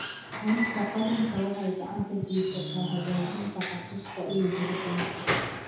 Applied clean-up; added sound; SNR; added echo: none; Squeak / Wood; 5 dB; reverberation time 0.8 s.